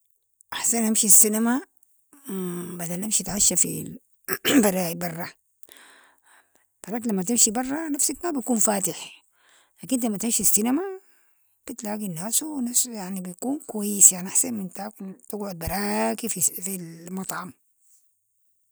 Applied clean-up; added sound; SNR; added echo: none; none; none; none.